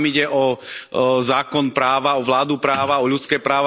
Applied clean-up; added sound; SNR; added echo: none; none; none; none.